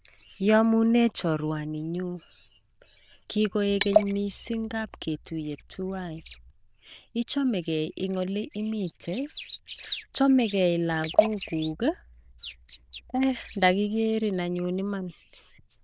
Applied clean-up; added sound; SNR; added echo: neural diffusion model UNIVERSE++.